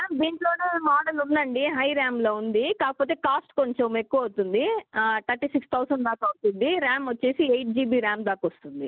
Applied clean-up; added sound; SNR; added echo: none; none; none; none.